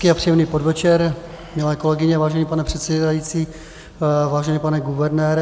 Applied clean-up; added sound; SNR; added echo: none; none; none; none.